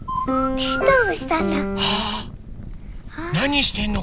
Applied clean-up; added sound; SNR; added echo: none; Crackle; 10 dB; none.